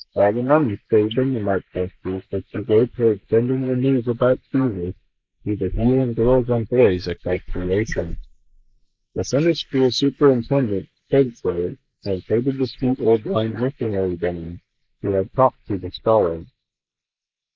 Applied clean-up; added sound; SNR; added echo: neural mask model Resemble Enhance denoiser.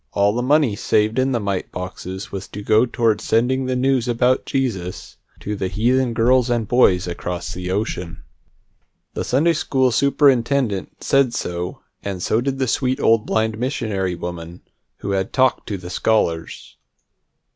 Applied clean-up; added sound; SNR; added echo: none; none; none; none.